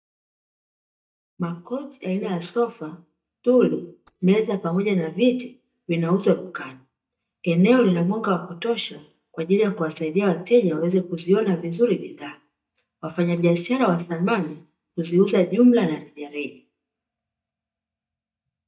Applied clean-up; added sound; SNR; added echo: neural mask model DeepFilterNet 3.